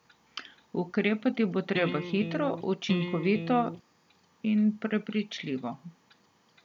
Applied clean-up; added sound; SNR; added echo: none; Electric guitar; 5 dB; none.